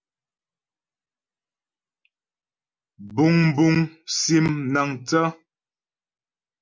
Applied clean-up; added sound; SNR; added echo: none; none; none; none.